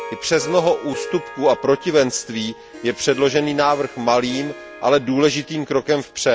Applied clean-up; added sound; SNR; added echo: none; Harp; 15 dB; none.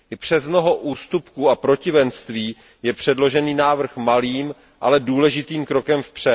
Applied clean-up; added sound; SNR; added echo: none; none; none; none.